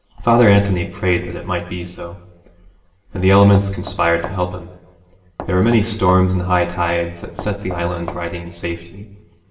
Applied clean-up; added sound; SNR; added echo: none; Knock; 14 dB; reverberation time 0.8 s.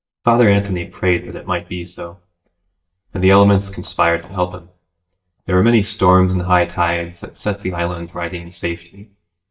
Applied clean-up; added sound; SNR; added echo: neural mask model DeepFilterNet 3.